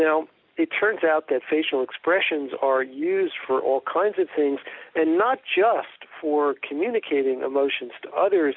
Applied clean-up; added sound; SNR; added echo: none; none; none; none.